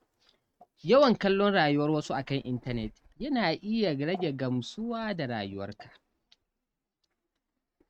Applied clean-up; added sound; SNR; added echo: neural mask model RNNoise.